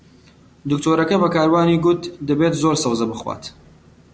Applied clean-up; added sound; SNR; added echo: none; none; none; none.